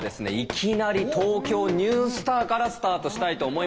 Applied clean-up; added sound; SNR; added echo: none; Run; 14 dB; none.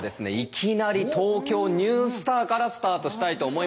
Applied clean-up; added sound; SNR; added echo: none; none; none; none.